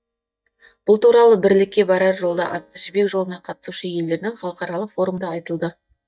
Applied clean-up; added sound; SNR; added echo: neural mask model DeepFilterNet 3.